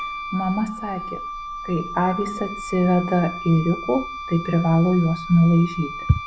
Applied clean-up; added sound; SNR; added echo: none; Wind instrument, woodwind instrument; 11 dB; none.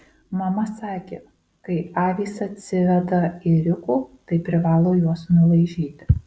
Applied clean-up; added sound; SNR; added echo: none; none; none; none.